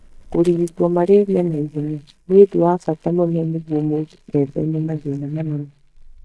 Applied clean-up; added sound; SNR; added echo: neural mask model DeepFilterNet 3.